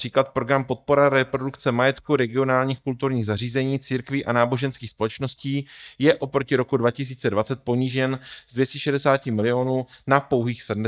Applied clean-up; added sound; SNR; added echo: neural mask model DeepFilterNet 3.